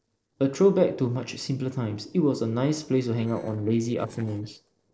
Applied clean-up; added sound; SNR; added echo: neural separator model SepFormer DNS4.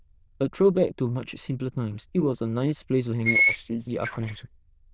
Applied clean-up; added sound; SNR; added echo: neural diffusion model UNIVERSE++.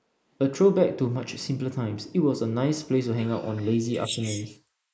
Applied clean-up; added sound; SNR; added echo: neural mask model Resemble Enhance denoiser.